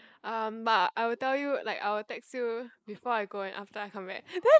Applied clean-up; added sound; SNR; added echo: neural mask model Resemble Enhance denoiser.